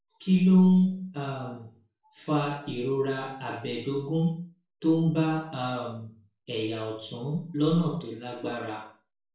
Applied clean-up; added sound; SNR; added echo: none; none; none; reverberation time 0.4 s.